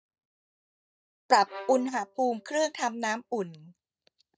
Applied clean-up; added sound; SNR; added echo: neural mask model DeepFilterNet 3.